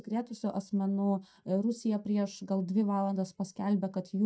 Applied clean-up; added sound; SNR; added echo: neural mask model DeepFilterNet 3.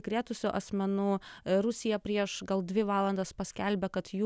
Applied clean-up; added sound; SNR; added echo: none; none; none; none.